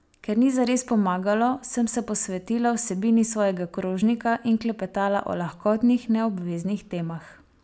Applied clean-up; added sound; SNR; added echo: none; none; none; none.